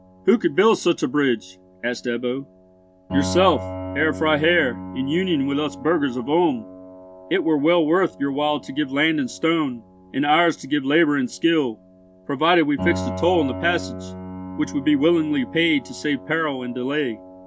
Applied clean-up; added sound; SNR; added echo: none; Piano; 13 dB; none.